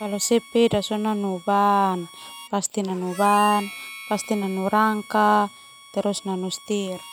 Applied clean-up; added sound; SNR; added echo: none; Harmonica; 18 dB; none.